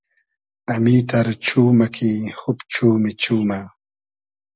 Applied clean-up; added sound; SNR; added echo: none; none; none; none.